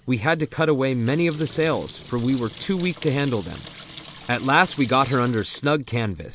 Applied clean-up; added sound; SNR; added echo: none; Sink (filling or washing) / Water tap, faucet; 19 dB; none.